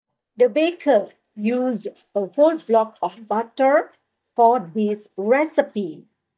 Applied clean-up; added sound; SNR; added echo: neural mask model DeepFilterNet 3.